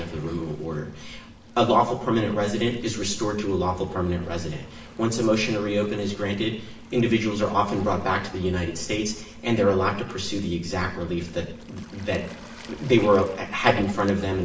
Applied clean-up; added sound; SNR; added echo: none; Waves, surf; 19 dB; reverberation time 0.7 s.